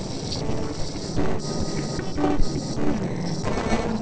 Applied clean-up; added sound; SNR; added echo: neural separator model SepFormer DNS4.